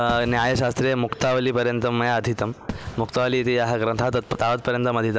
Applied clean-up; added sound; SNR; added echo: none; Fireworks; 18 dB; none.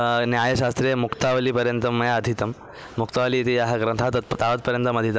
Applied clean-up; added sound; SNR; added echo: none; none; none; none.